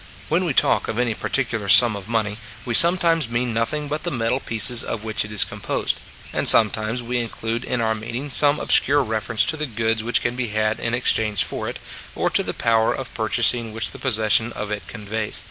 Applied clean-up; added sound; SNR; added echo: none; Rain; 19 dB; none.